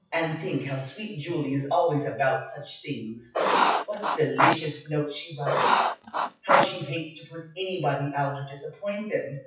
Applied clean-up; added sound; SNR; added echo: classical method WPE with log-MMSE.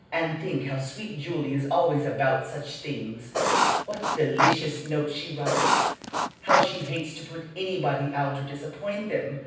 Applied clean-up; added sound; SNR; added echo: none; Writing; -4 dB; reverberation time 0.9 s.